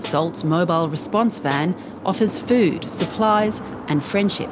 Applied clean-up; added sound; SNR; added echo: none; Snare drum; 19 dB; none.